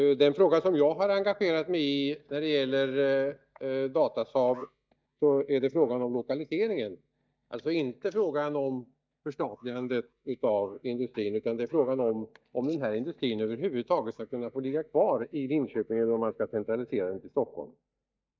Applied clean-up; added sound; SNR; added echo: neural mask model DeepFilterNet 3.